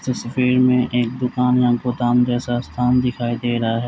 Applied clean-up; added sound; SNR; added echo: none; none; none; none.